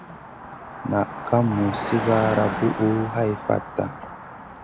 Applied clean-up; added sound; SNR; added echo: none; Car passing by; 8 dB; none.